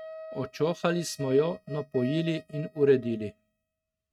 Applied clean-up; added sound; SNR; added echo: neural mask model RNNoise.